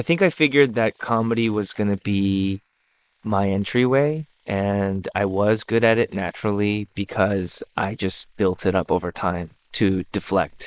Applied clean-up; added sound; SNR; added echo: neural mask model Resemble Enhance denoiser.